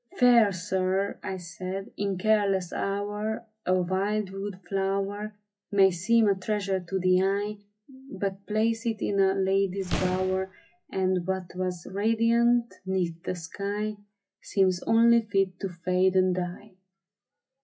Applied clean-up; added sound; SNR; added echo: classical method WPE with log-MMSE.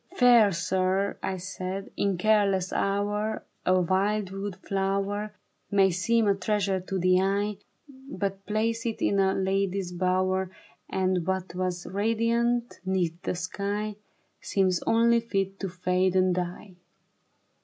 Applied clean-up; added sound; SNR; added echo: none; none; none; none.